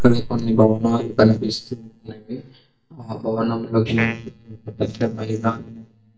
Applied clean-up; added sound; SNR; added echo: neural mask model DeepFilterNet 3.